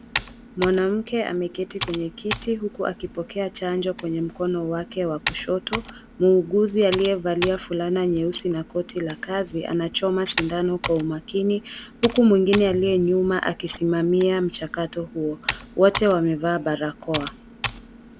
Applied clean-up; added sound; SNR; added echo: none; Computer keyboard; 11 dB; none.